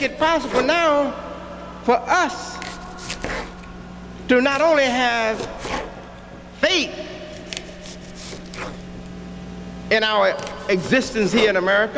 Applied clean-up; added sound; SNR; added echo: none; Domestic sounds, home sounds; 13 dB; none.